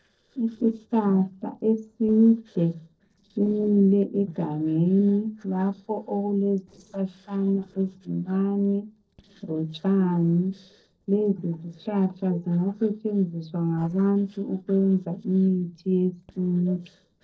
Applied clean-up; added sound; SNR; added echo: neural separator model SepFormer DNS4.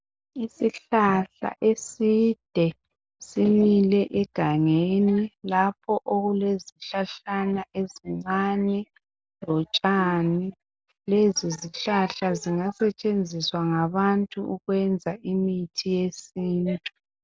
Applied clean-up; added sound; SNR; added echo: none; none; none; none.